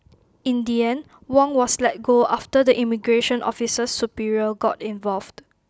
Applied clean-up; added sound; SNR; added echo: none; none; none; none.